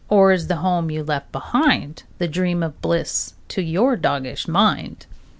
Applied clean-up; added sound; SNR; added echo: none; none; none; none.